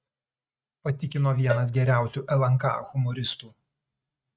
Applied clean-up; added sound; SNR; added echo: neural mask model RNNoise.